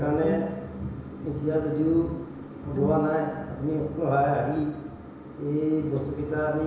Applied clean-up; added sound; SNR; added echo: none; Bowed string instrument; 11 dB; reverberation time 1.0 s.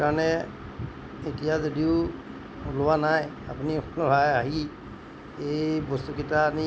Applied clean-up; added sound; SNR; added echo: none; none; none; none.